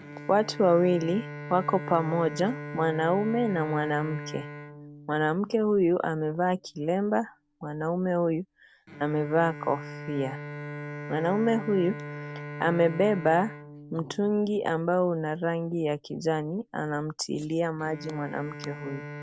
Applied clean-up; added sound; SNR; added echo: none; Bowed string instrument; 13 dB; none.